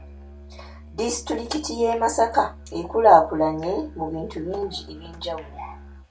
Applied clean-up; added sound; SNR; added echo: none; Musical instrument; 18 dB; reverberation time 0.2 s.